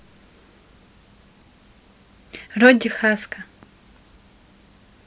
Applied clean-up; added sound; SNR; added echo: none; none; none; none.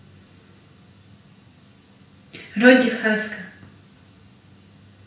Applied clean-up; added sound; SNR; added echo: none; none; none; reverberation time 0.5 s.